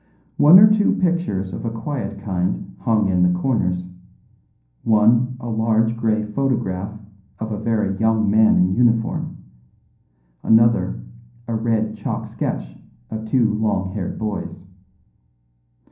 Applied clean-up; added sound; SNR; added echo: none; none; none; reverberation time 0.6 s.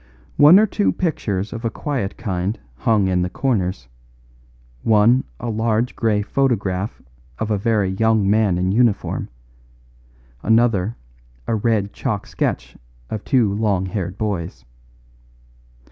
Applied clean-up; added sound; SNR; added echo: none; none; none; none.